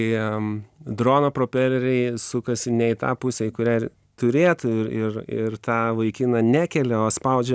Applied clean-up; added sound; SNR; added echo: none; none; none; none.